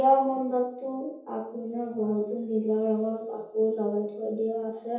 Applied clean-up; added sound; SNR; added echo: none; none; none; reverberation time 0.7 s.